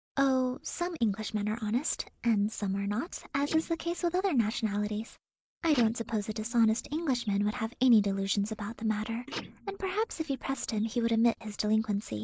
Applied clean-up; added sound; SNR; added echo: neural mask model Resemble Enhance denoiser.